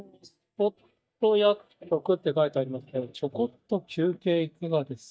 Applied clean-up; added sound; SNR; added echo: neural mask model DeepFilterNet 3.